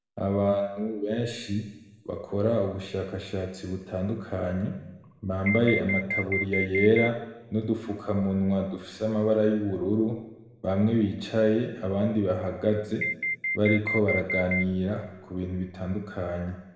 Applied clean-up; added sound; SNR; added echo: none; Alarm; 3 dB; reverberation time 1.0 s.